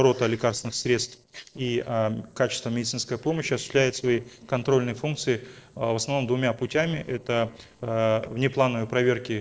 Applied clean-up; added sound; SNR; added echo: neural separator model SepFormer DNS4.